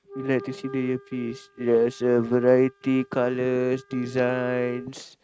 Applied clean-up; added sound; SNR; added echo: neural mask model RNNoise.